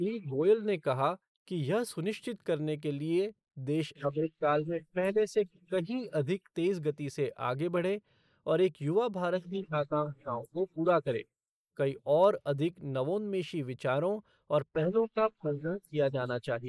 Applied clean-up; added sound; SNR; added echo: neural mask model Resemble Enhance denoiser.